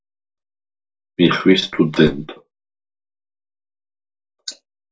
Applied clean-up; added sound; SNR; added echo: none; none; none; reverberation time 0.2 s.